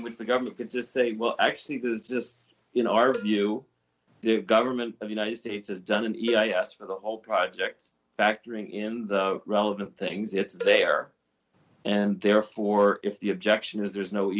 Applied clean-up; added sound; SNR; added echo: none; Cowbell; 18 dB; none.